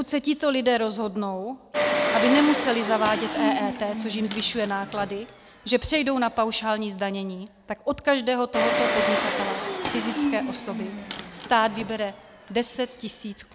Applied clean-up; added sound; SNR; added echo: none; Engine; 4 dB; none.